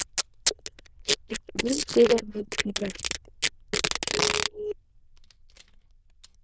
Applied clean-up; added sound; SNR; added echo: neural diffusion model UNIVERSE++.